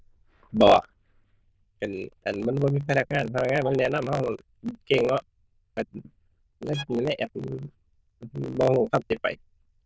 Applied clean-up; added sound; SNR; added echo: neural diffusion model UNIVERSE++.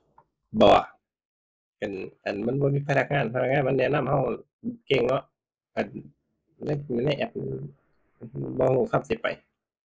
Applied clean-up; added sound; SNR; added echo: neural mask model Resemble Enhance denoiser.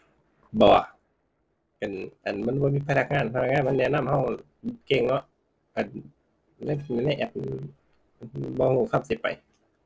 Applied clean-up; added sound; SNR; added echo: neural separator model SepFormer DNS4.